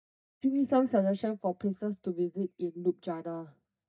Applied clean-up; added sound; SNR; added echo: neural mask model DeepFilterNet 3.